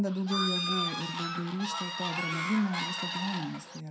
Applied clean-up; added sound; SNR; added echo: none; Bird / Fowl; 1 dB; reverberation time 0.2 s.